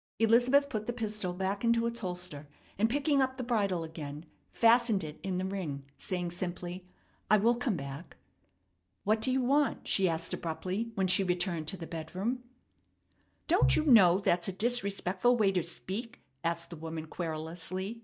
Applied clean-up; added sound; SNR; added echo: neural mask model DeepFilterNet 3.